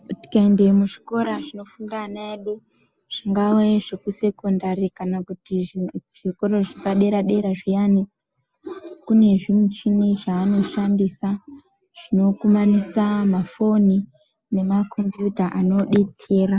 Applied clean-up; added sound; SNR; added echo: none; none; none; none.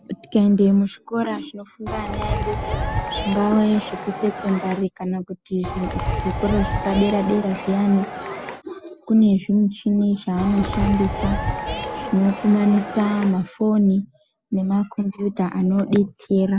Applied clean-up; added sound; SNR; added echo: none; Crowd; 6 dB; none.